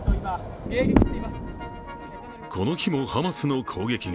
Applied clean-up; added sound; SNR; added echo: none; none; none; none.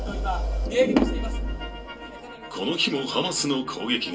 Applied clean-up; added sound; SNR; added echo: none; none; none; reverberation time 0.2 s.